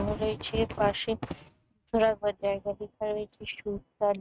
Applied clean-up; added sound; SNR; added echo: neural mask model RNNoise.